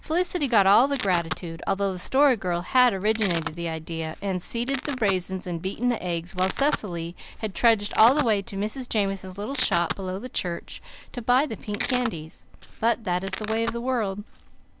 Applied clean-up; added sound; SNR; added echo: none; Domestic sounds, home sounds; 12 dB; none.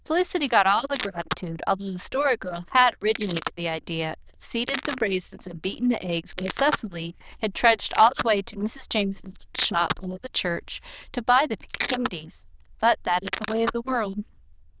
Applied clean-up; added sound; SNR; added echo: neural diffusion model UNIVERSE++.